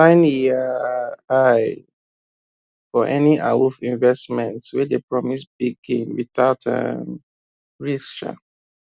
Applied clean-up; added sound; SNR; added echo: none; none; none; none.